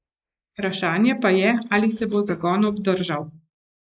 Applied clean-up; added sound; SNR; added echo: neural mask model Resemble Enhance denoiser.